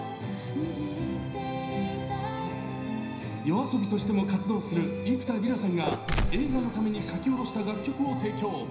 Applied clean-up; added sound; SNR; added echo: none; Mechanisms; 4 dB; reverberation time 0.9 s.